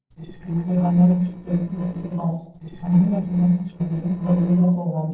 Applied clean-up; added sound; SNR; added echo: neural separator model SepFormer DNS4.